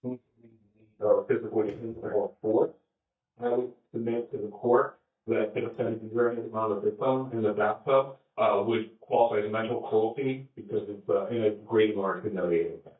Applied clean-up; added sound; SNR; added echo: neural mask model DeepFilterNet 3.